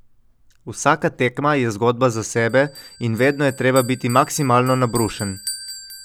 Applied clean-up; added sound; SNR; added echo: none; Bell; 17 dB; none.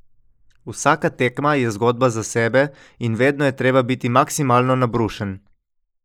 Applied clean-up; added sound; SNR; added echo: neural mask model Resemble Enhance denoiser.